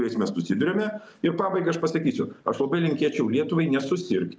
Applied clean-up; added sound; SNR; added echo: none; none; none; none.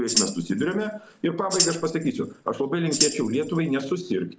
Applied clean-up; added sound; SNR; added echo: none; Tambourine; 4 dB; none.